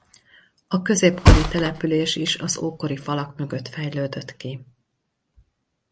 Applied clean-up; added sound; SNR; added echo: none; Thump, thud; -4 dB; none.